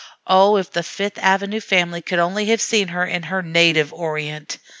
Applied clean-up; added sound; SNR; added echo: none; none; none; none.